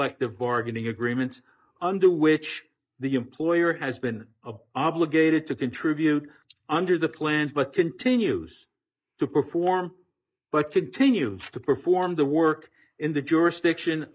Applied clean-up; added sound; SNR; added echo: neural mask model Resemble Enhance denoiser.